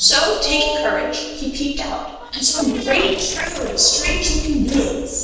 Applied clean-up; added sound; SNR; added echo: neural separator model SepFormer DNS4.